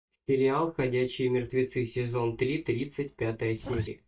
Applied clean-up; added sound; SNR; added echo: neural mask model DeepFilterNet 3.